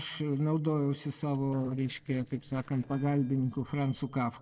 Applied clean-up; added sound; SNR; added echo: neural separator model SepFormer DNS4.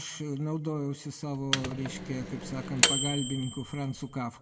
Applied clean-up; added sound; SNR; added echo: none; Microwave oven; -2 dB; reverberation time 0.2 s.